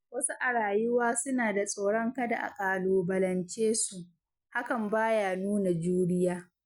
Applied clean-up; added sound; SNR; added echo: none; none; none; none.